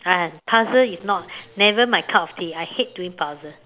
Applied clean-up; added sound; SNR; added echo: none; none; none; none.